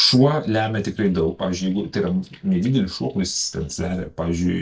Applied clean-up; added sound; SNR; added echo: neural mask model DeepFilterNet 3.